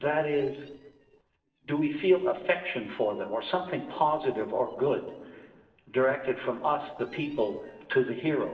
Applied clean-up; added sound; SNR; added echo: neural separator model SepFormer DNS4.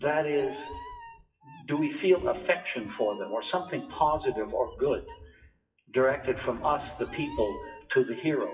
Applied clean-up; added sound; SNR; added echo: classical method WPE with log-MMSE.